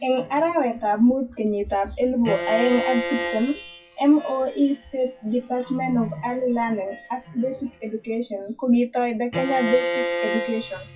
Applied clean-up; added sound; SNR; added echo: classical method WPE with log-MMSE.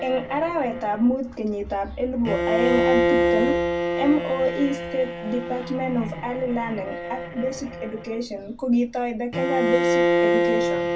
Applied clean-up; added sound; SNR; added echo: none; Bowed string instrument; -1 dB; reverberation time 0.2 s.